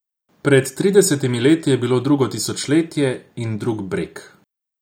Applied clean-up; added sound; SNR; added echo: none; none; none; none.